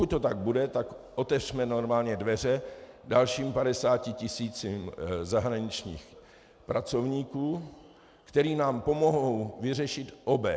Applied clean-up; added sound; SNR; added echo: none; none; none; none.